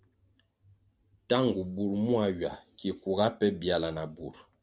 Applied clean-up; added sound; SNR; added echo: none; none; none; none.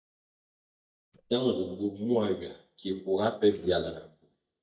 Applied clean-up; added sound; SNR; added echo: neural mask model DeepFilterNet 3.